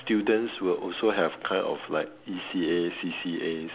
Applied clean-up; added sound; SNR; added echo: none; none; none; none.